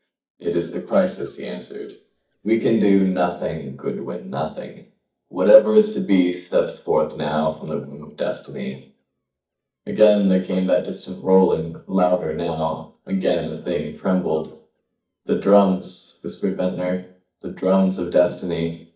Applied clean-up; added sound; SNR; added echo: neural mask model DeepFilterNet 3.